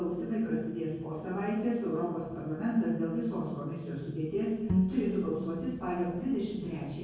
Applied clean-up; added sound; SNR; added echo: none; Bowed string instrument; 2 dB; reverberation time 1.3 s.